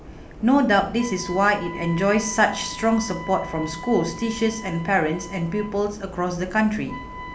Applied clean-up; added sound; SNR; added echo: none; Wind instrument, woodwind instrument; 16 dB; none.